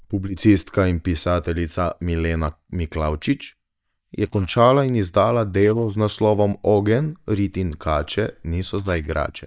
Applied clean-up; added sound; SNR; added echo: neural mask model DeepFilterNet 3.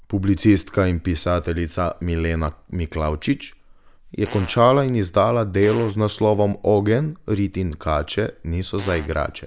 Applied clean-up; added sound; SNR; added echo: none; Fart; 18 dB; none.